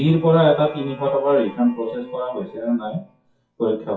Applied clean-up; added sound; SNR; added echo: classical method WPE with log-MMSE.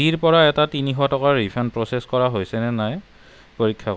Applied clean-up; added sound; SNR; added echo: none; none; none; none.